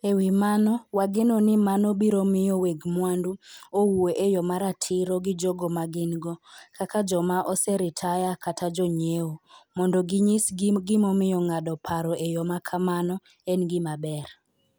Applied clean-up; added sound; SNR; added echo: none; none; none; none.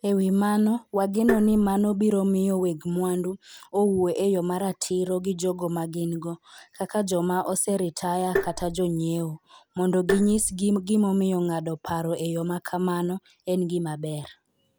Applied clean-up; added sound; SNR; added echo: none; Tap; 5 dB; none.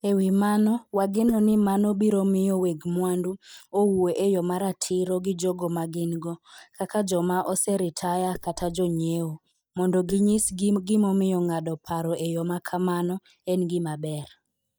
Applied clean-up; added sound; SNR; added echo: neural mask model DeepFilterNet 3.